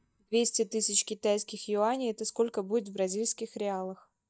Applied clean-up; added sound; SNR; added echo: neural mask model DeepFilterNet 3.